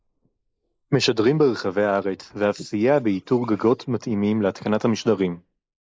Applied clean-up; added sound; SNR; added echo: neural mask model Resemble Enhance denoiser.